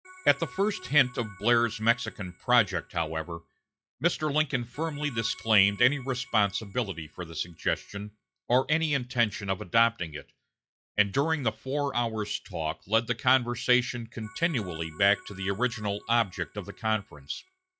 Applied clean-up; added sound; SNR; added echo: classical method log-MMSE.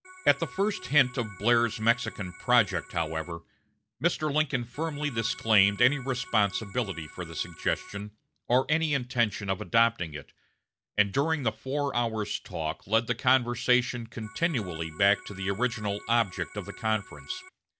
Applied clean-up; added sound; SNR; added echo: none; Organ; 18 dB; none.